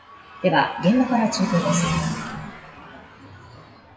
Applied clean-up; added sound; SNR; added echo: classical method WPE with log-MMSE.